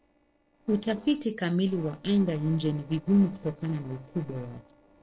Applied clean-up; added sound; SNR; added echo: neural separator model SepFormer DNS4.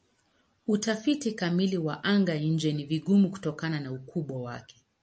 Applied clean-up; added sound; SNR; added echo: none; none; none; none.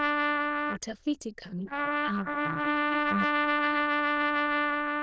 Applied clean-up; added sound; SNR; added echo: neural diffusion model UNIVERSE++.